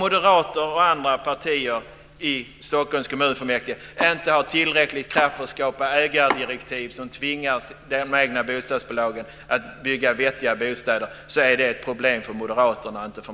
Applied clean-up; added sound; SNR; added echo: none; none; none; none.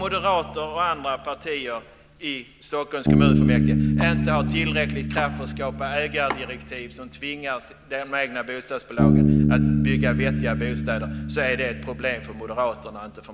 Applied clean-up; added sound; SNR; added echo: none; Bass guitar; -4 dB; none.